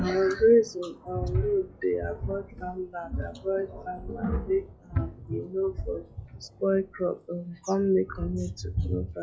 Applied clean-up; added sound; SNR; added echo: classical method log-MMSE.